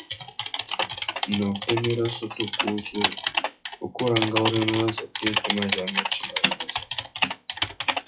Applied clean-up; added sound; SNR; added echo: classical method WPE with log-MMSE.